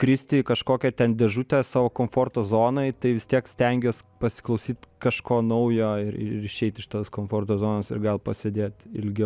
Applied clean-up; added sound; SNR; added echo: none; none; none; none.